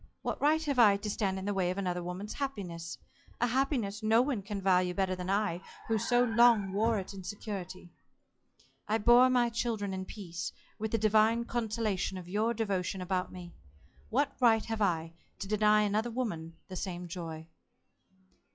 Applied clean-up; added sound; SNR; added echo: classical method log-MMSE.